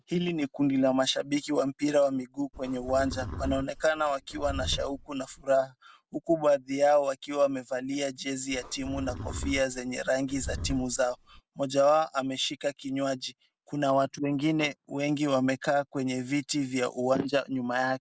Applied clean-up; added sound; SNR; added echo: none; Livestock, farm animals, working animals; 10 dB; none.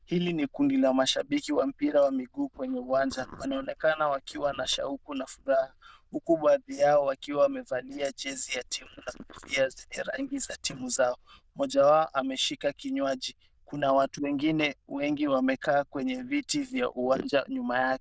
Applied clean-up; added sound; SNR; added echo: neural diffusion model UNIVERSE++.